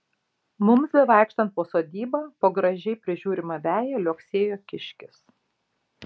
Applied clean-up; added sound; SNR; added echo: none; none; none; none.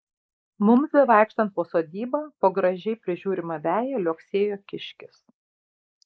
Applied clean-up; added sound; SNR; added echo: neural mask model Resemble Enhance denoiser.